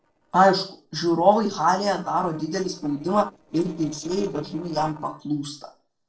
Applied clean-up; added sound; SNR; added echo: neural separator model SepFormer DNS4.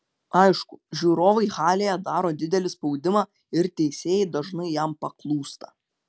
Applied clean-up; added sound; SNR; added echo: none; none; none; none.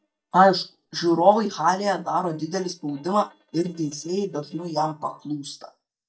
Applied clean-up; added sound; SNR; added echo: neural mask model DeepFilterNet 3.